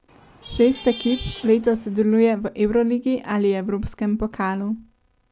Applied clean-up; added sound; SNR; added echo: none; Traffic noise, roadway noise / Vehicle horn, car horn, honking; 16 dB; none.